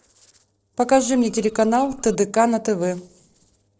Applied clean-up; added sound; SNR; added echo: neural separator model SepFormer DNS4.